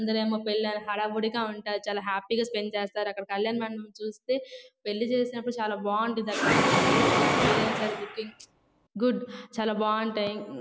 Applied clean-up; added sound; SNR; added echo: none; Mechanisms; -4 dB; none.